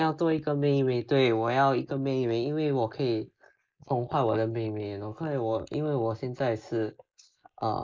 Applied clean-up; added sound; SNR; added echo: neural mask model Resemble Enhance denoiser.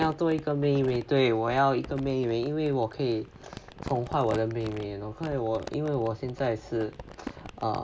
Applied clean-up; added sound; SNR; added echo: none; Crumpling, crinkling; 16 dB; none.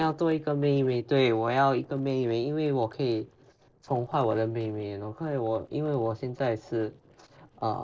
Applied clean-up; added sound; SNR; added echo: neural separator model SepFormer DNS4.